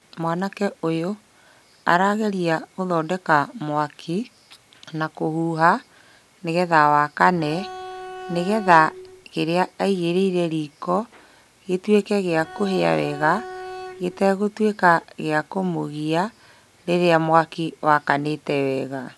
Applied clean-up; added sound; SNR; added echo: none; Bowed string instrument; 13 dB; none.